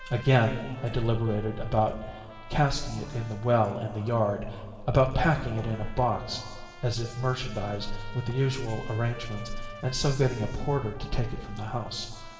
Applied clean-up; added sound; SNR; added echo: none; Trumpet; 20 dB; reverberation time 1.7 s.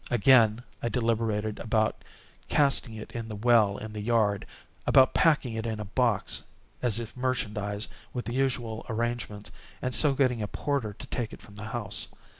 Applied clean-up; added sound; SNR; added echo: none; none; none; none.